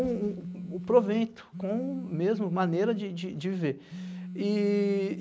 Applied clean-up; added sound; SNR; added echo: none; Telephone; 11 dB; none.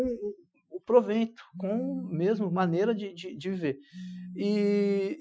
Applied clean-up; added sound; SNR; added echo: classical method Wiener filter.